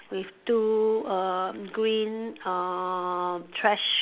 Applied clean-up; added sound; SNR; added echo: none; none; none; none.